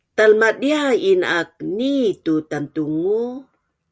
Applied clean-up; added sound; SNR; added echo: none; none; none; none.